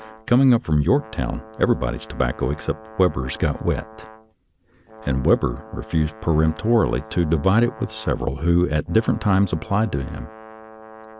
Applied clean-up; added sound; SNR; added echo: none; Brass instrument; 20 dB; none.